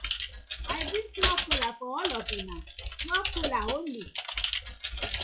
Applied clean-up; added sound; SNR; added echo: classical method log-MMSE.